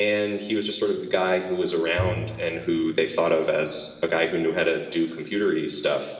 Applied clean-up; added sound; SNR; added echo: none; Bowed string instrument; 12 dB; reverberation time 1.3 s.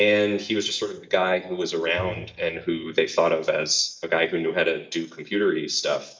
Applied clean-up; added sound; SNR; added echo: neural mask model DeepFilterNet 3.